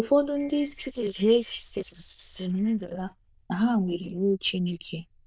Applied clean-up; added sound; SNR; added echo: neural diffusion model UNIVERSE++.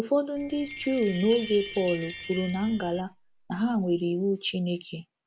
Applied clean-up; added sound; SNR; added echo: none; Chime; 14 dB; none.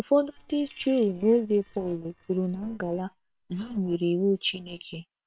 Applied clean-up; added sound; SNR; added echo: neural separator model SepFormer WHAM!.